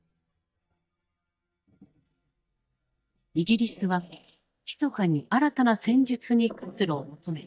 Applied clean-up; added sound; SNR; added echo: neural mask model DeepFilterNet 3.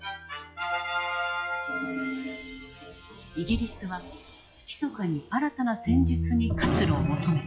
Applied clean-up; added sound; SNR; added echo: classical method log-MMSE.